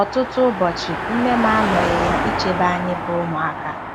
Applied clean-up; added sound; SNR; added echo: none; Car passing by; 2 dB; none.